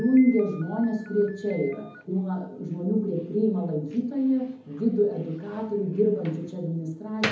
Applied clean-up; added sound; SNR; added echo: none; Slam; 17 dB; reverberation time 0.4 s.